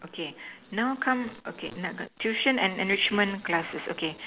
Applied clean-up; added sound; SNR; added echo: none; none; none; none.